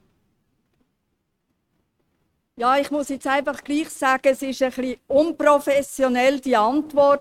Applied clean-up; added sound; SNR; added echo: neural mask model RNNoise.